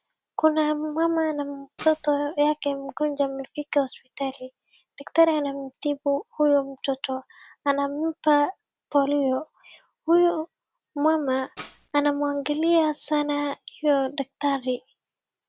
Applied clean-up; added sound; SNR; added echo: none; Tambourine; 7 dB; none.